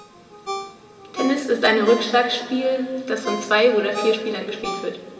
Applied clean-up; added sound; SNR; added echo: none; Ringtone; 12 dB; reverberation time 2.5 s.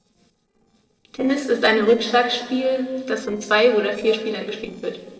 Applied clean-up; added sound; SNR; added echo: neural separator model SepFormer DNS4.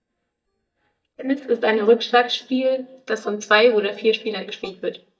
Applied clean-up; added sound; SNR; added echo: neural mask model DeepFilterNet 3.